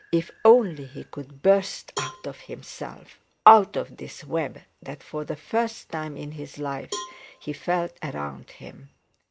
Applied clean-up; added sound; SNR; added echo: none; Cowbell; 16 dB; none.